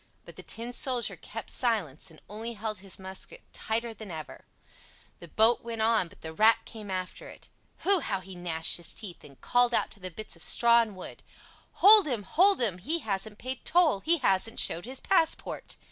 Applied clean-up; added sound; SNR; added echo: none; none; none; none.